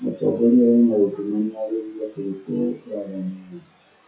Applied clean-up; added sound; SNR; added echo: classical method WPE with log-MMSE.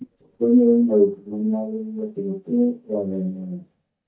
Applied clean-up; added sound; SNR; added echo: neural mask model DeepFilterNet 3.